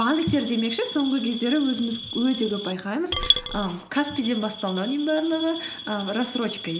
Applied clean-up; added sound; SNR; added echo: none; Coin (dropping) / Glass; 7 dB; none.